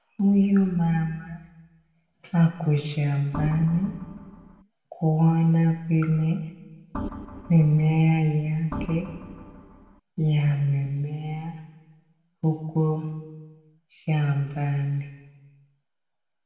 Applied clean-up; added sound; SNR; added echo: none; Organ; 12 dB; reverberation time 1.2 s.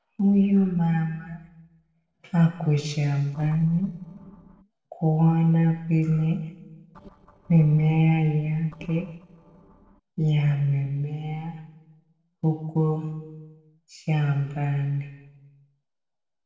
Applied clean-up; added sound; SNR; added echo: neural separator model SepFormer DNS4.